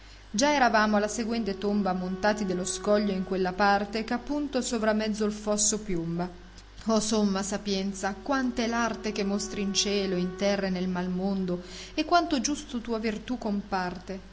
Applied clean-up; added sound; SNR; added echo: none; Wind instrument, woodwind instrument; 19 dB; none.